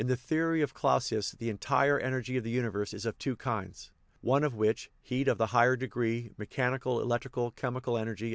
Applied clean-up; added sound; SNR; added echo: none; none; none; none.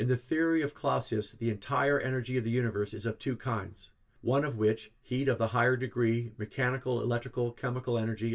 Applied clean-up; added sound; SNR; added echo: none; none; none; reverberation time 0.1 s.